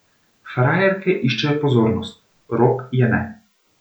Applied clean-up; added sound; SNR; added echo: none; none; none; none.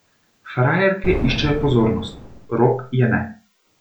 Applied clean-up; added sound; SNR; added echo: none; Boom; 8 dB; none.